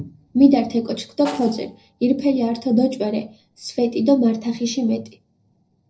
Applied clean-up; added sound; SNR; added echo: neural separator model SepFormer DNS4.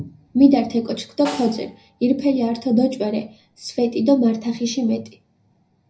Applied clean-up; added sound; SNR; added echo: none; Snare drum; 18 dB; reverberation time 0.5 s.